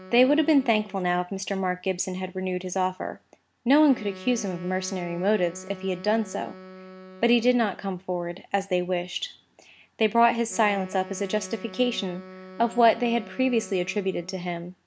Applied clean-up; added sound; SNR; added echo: none; Wind instrument, woodwind instrument; 19 dB; none.